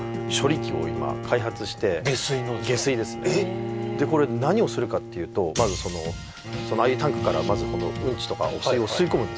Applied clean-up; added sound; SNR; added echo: none; Bowed string instrument; 7 dB; none.